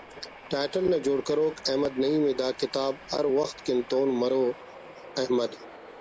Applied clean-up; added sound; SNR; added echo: none; Train; 19 dB; none.